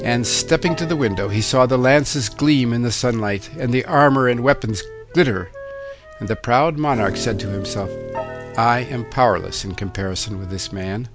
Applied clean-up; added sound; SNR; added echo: none; Piano + Wind instrument, woodwind instrument; 14 dB; none.